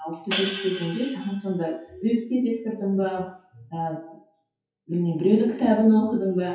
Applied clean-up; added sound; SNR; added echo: classical method WPE with log-MMSE.